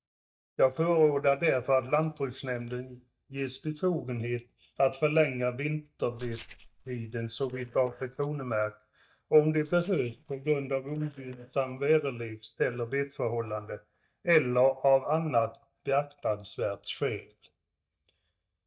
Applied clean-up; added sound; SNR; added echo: neural mask model DeepFilterNet 3.